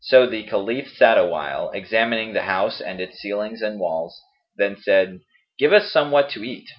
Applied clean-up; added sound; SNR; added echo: none; none; none; none.